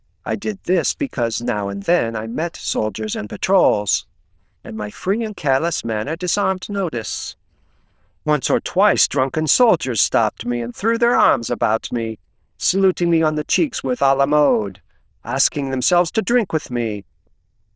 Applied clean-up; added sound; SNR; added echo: neural diffusion model UNIVERSE++.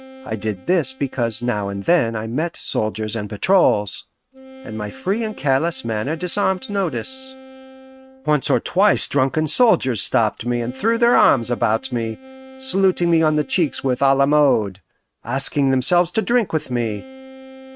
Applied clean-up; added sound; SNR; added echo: neural mask model RNNoise.